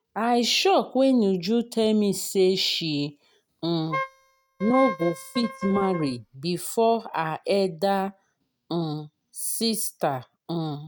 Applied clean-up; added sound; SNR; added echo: neural mask model RNNoise.